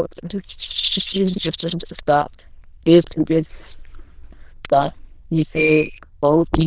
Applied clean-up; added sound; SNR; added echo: neural diffusion model UNIVERSE++.